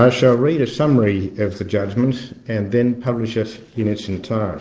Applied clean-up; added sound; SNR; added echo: neural separator model SepFormer DNS4.